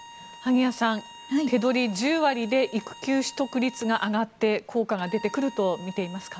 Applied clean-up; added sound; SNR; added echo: none; Bowed string instrument; 19 dB; none.